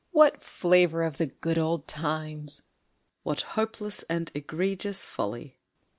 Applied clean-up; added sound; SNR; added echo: none; none; none; none.